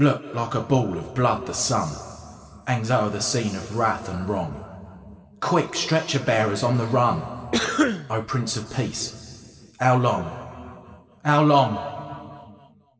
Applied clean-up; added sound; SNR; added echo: none; Cough; 1 dB; reverberation time 2.4 s.